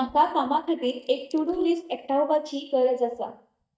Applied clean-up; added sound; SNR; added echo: neural mask model DeepFilterNet 3.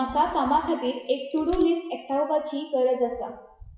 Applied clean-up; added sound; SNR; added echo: classical method WPE with log-MMSE.